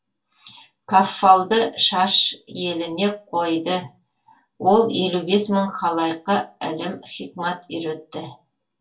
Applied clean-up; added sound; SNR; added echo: none; none; none; reverberation time 0.2 s.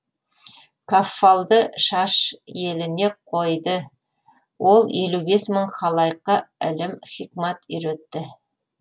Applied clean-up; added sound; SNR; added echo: none; none; none; none.